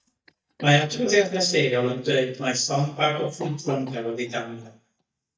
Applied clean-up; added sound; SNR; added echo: neural mask model DeepFilterNet 3.